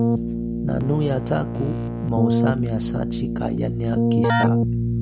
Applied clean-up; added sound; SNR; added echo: none; Keyboard (musical); -4 dB; none.